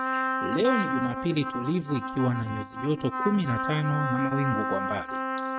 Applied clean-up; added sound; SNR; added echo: neural mask model RNNoise.